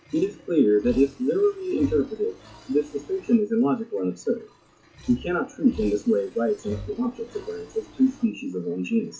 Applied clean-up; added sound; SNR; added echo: classical method WPE with log-MMSE.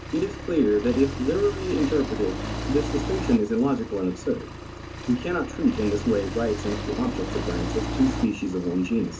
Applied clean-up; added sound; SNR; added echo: none; Accelerating, revving, vroom; 7 dB; reverberation time 0.3 s.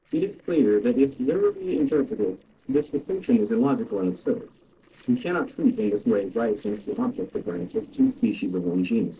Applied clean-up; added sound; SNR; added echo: neural separator model SepFormer DNS4.